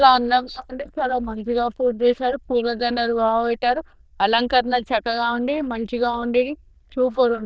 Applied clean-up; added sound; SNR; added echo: neural diffusion model UNIVERSE++.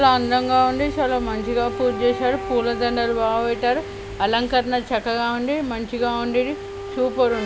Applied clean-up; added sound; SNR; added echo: none; Wind instrument, woodwind instrument; 11 dB; none.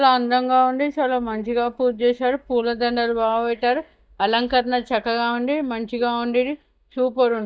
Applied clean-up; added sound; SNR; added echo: neural mask model DeepFilterNet 3.